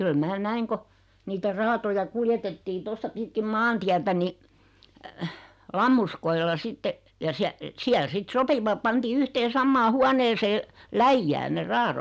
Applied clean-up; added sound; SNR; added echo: none; none; none; none.